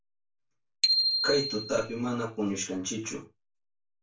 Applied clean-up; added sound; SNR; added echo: none; Bicycle bell; -1 dB; reverberation time 0.2 s.